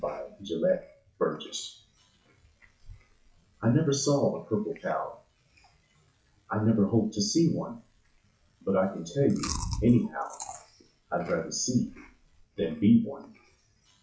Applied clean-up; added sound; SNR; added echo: classical method WPE with log-MMSE.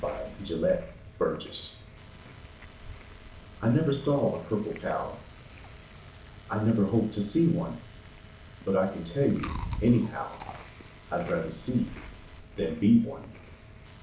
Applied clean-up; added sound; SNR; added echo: none; Chewing, mastication; 13 dB; reverberation time 0.8 s.